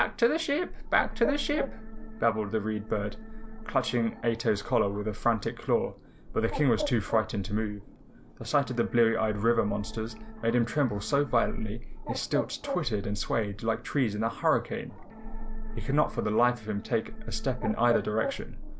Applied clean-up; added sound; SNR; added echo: none; Bird + Organ; 13 dB; none.